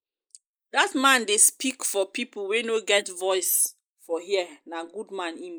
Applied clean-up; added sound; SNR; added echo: neural mask model Resemble Enhance denoiser.